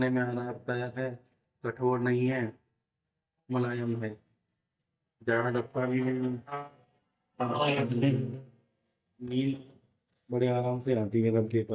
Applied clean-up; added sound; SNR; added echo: neural mask model DeepFilterNet 3.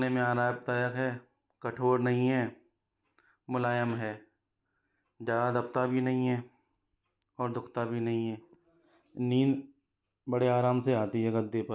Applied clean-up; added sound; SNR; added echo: none; none; none; none.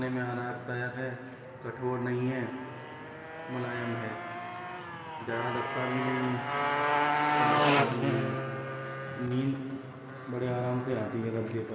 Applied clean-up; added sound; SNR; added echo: none; Motorcycle; -1 dB; reverberation time 2.5 s.